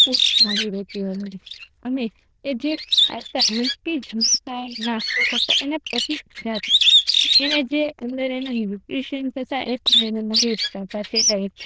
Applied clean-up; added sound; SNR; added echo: neural diffusion model UNIVERSE++.